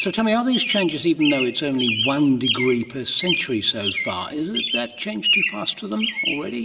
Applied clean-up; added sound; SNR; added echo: none; Chirp, tweet; 4 dB; reverberation time 1.8 s.